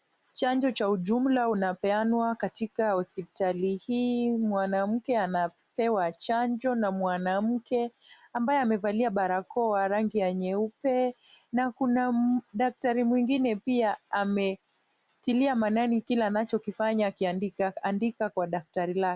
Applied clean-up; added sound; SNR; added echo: none; none; none; none.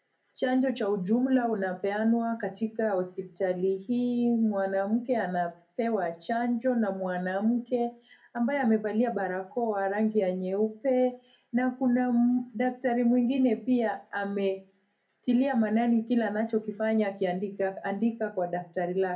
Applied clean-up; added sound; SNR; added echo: none; none; none; reverberation time 0.3 s.